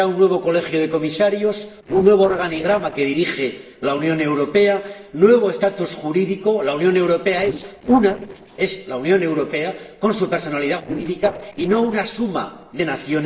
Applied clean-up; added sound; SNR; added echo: neural separator model SepFormer DNS4.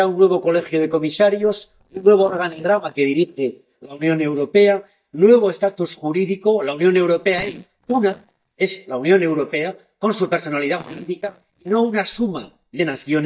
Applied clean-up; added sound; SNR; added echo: neural mask model DeepFilterNet 3.